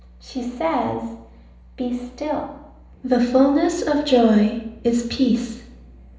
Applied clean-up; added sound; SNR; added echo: none; none; none; reverberation time 0.8 s.